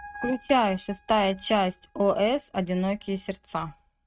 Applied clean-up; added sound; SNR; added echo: neural mask model RNNoise.